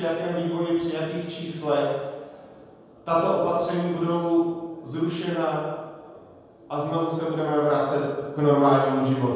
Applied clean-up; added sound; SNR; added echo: none; none; none; reverberation time 1.2 s.